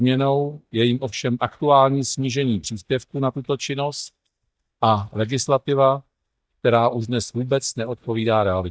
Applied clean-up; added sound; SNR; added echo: neural mask model DeepFilterNet 3.